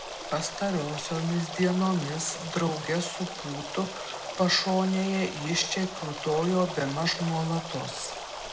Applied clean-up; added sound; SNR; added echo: none; Stream; 9 dB; reverberation time 0.8 s.